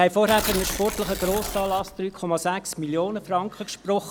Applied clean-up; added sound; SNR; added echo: none; Tearing; 7 dB; none.